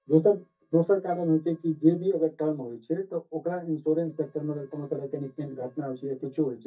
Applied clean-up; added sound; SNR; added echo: neural mask model DeepFilterNet 3.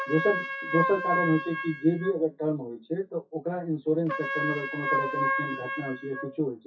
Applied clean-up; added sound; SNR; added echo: classical method WPE with log-MMSE.